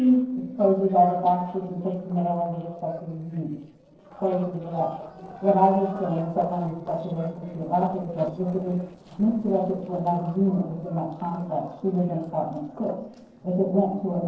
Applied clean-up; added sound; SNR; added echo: neural separator model SepFormer DNS4.